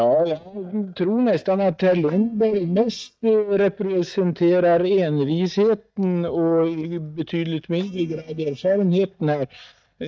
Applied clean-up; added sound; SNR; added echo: neural mask model DeepFilterNet 3.